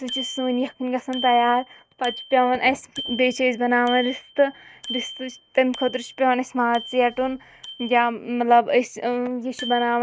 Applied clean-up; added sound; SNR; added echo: neural mask model RNNoise.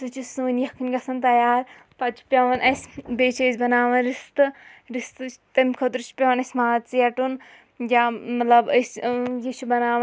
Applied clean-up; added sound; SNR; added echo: none; none; none; none.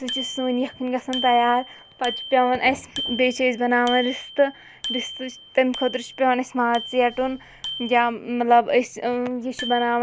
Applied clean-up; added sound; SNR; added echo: none; Bicycle bell; 13 dB; none.